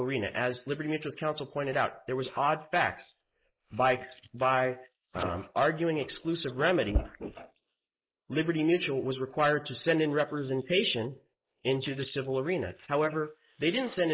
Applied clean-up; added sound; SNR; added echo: neural mask model Resemble Enhance denoiser.